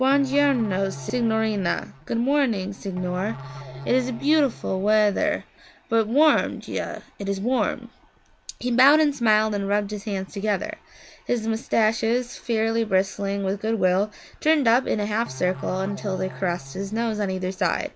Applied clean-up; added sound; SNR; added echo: none; Musical instrument; 15 dB; none.